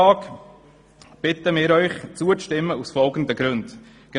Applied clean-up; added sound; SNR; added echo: none; none; none; none.